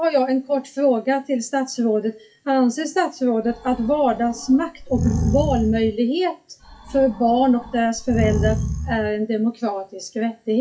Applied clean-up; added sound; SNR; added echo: classical method WPE with log-MMSE.